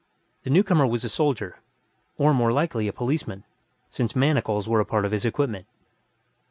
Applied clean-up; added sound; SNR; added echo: none; none; none; none.